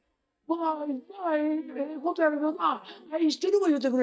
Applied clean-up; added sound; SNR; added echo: neural mask model DeepFilterNet 3.